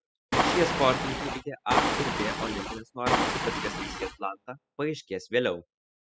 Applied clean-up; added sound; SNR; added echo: classical method spectral subtraction.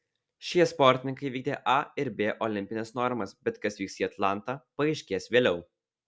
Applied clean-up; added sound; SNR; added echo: none; none; none; none.